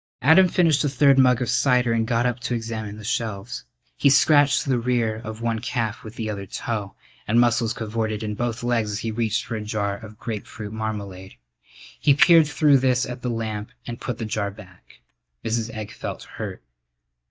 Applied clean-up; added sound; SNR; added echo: neural mask model DeepFilterNet 3.